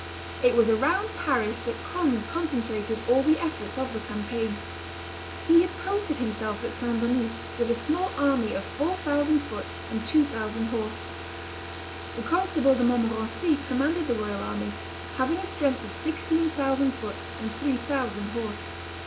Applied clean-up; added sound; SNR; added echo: none; Car; 9 dB; reverberation time 0.5 s.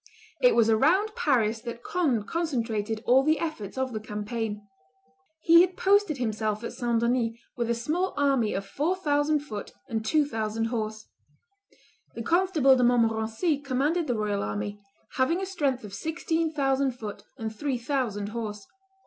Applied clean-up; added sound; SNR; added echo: none; none; none; none.